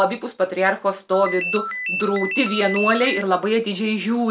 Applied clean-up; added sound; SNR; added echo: none; Ringtone; 6 dB; none.